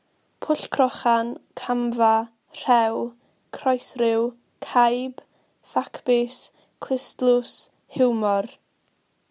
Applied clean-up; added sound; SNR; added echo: none; none; none; none.